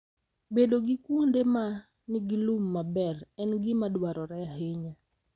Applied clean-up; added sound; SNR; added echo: none; none; none; none.